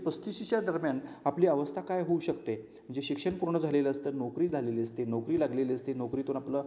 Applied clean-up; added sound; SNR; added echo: none; none; none; none.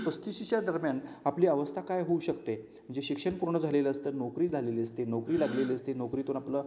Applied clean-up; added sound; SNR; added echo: none; Gasp; 19 dB; none.